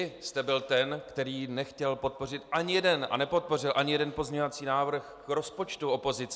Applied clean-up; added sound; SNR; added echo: none; none; none; none.